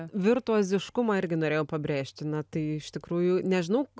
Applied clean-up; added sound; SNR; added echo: none; none; none; none.